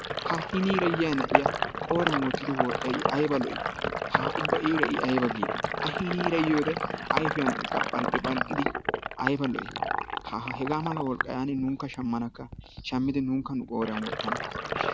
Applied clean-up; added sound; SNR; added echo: none; Sink (filling or washing); 1 dB; none.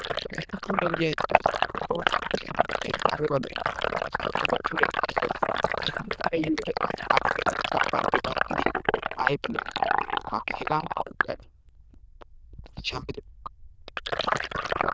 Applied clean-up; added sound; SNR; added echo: neural diffusion model UNIVERSE++.